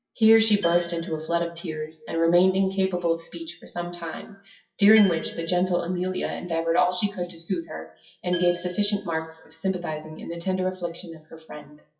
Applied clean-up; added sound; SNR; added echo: classical method WPE with log-MMSE.